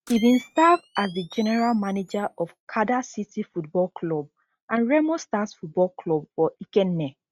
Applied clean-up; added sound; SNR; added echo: neural mask model RNNoise.